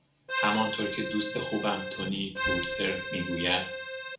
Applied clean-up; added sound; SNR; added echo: none; Accordion; 1 dB; reverberation time 0.4 s.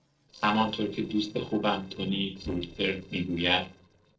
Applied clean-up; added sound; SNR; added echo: neural separator model SepFormer DNS4.